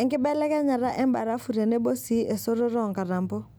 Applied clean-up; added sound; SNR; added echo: none; none; none; none.